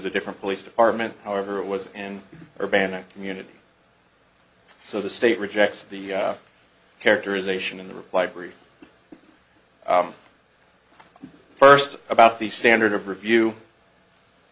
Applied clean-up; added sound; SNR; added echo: none; none; none; none.